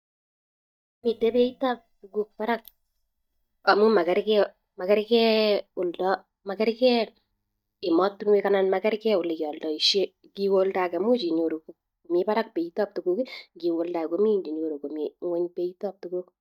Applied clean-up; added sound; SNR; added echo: neural mask model DeepFilterNet 3.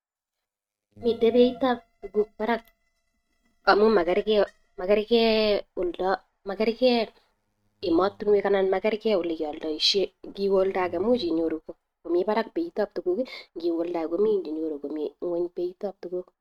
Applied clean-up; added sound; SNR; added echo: neural mask model RNNoise.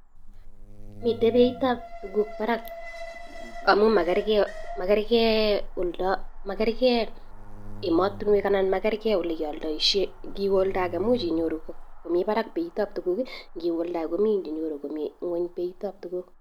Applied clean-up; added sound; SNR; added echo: none; Alarm + Buzz; 11 dB; none.